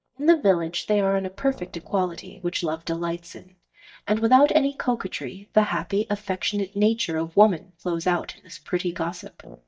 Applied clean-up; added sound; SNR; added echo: neural mask model DeepFilterNet 3.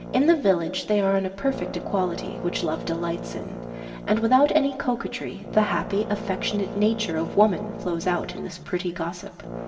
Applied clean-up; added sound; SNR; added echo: none; Brass instrument; 11 dB; reverberation time 1.5 s.